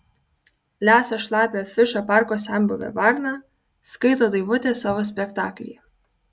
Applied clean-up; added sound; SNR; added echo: none; none; none; none.